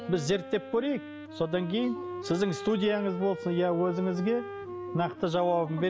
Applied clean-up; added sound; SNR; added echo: none; Wind instrument, woodwind instrument; 11 dB; none.